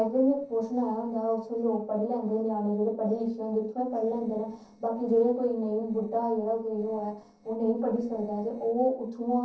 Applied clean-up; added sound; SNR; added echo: neural separator model SepFormer DNS4.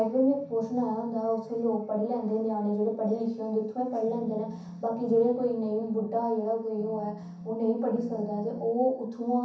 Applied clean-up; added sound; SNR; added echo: none; Organ; 13 dB; reverberation time 0.7 s.